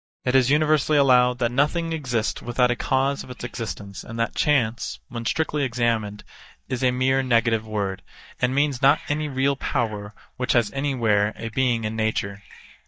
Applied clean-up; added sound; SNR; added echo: neural mask model DeepFilterNet 3.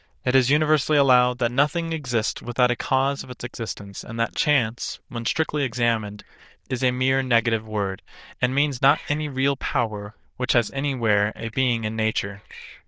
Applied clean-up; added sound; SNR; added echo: neural diffusion model UNIVERSE++.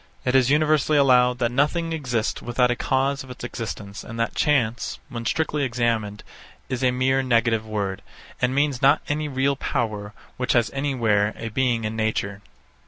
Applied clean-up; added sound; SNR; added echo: none; none; none; none.